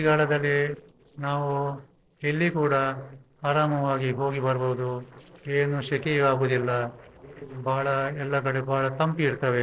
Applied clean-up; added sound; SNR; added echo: neural separator model SepFormer DNS4.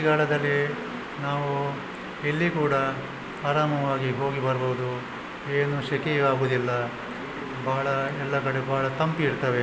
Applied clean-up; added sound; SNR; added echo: none; none; none; none.